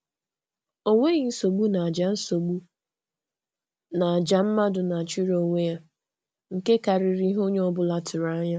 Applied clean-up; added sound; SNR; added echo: none; none; none; none.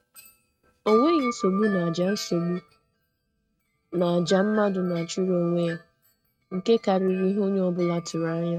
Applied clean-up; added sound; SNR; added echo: neural mask model RNNoise.